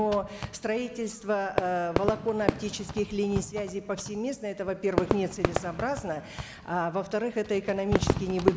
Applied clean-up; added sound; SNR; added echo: none; Fireworks; 3 dB; none.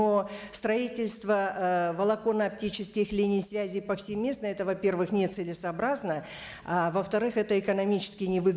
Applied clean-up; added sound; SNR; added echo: none; none; none; none.